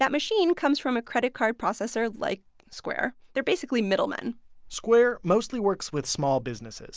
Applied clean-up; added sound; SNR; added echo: none; none; none; none.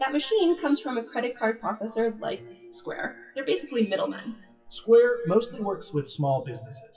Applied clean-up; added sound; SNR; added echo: classical method WPE with log-MMSE.